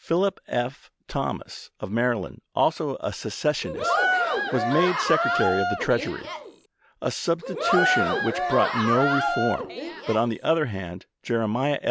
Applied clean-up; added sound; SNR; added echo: none; Cheering; -1 dB; none.